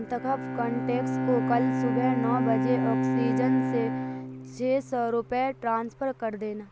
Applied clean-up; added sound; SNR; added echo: none; Bowed string instrument; 0 dB; none.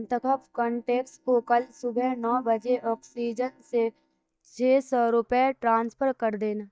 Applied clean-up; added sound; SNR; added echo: neural mask model DeepFilterNet 3.